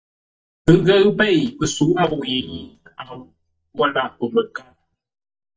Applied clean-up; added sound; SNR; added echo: neural mask model DeepFilterNet 3.